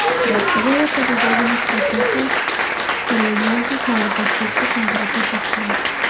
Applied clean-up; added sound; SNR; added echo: none; Applause; -4 dB; reverberation time 0.2 s.